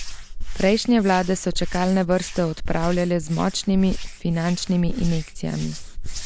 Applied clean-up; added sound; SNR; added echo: none; Hands; 6 dB; none.